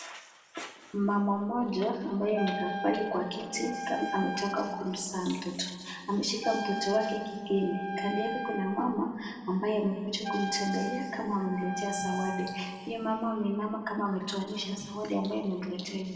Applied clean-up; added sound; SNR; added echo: none; Wind instrument, woodwind instrument; 6 dB; reverberation time 2.0 s.